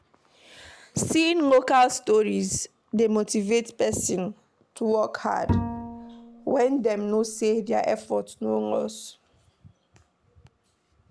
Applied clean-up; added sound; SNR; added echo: none; Bowed string instrument; 7 dB; none.